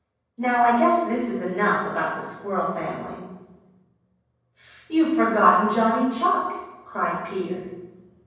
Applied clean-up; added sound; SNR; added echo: none; none; none; reverberation time 1.1 s.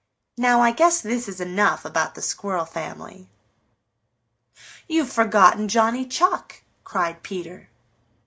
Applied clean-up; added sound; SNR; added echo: none; none; none; none.